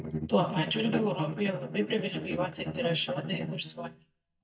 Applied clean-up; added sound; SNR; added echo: neural mask model DeepFilterNet 3.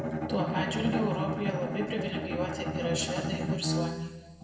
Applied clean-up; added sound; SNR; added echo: none; Bowed string instrument; -1 dB; reverberation time 1.4 s.